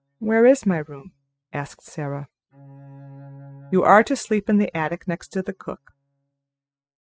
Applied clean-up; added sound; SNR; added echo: classical method spectral subtraction.